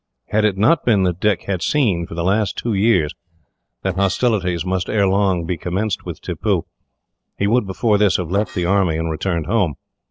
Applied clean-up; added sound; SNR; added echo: neural separator model SepFormer DNS4.